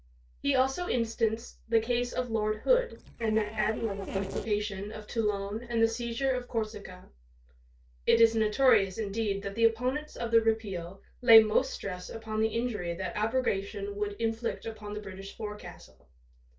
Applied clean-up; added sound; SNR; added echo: neural separator model SepFormer DNS4.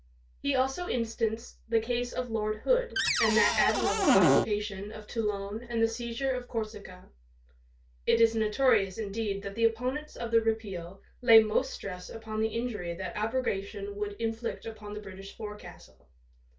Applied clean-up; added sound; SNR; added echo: none; Cupboard open or close; -4 dB; reverberation time 0.2 s.